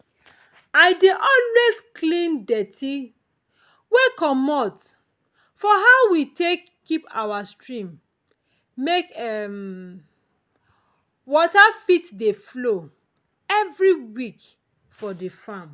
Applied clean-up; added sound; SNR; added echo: none; none; none; none.